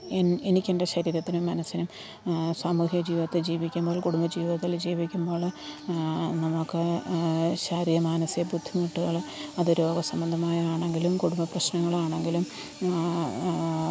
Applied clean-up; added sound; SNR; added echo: none; none; none; none.